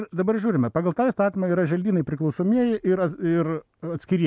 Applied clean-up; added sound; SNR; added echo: none; none; none; none.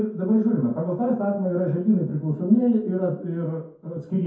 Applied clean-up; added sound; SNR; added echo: none; none; none; reverberation time 0.6 s.